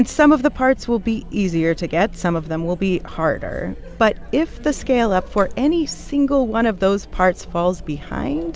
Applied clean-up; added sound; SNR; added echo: none; Chatter; 14 dB; none.